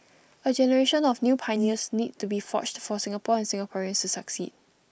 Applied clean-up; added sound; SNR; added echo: neural mask model Resemble Enhance denoiser.